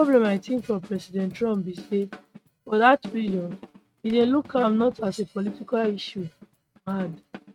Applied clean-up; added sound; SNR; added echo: neural mask model RNNoise.